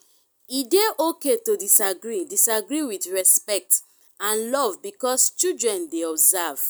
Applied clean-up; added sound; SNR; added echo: none; none; none; none.